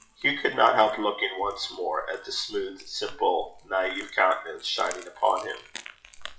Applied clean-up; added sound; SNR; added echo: classical method WPE with log-MMSE.